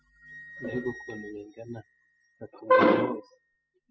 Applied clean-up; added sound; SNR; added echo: classical method spectral subtraction.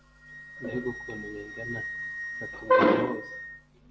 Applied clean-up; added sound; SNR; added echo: none; Wind instrument, woodwind instrument; 11 dB; none.